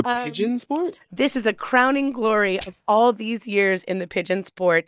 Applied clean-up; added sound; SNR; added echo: neural mask model DeepFilterNet 3.